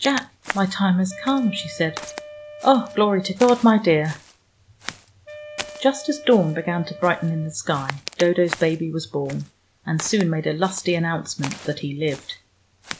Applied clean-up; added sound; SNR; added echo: none; Walk, footsteps + Wind instrument, woodwind instrument; 15 dB; none.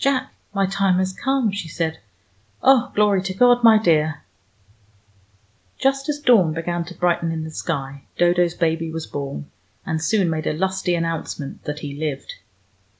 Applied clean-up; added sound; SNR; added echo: none; none; none; none.